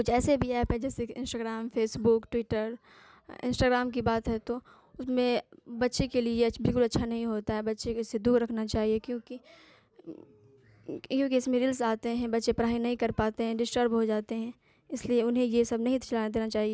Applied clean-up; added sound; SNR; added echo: none; none; none; none.